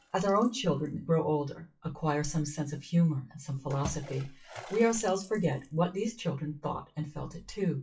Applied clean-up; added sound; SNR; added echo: classical method WPE with log-MMSE.